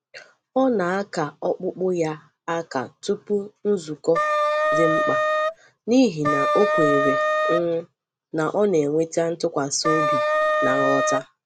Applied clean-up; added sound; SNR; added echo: none; Wind instrument, woodwind instrument; -3 dB; none.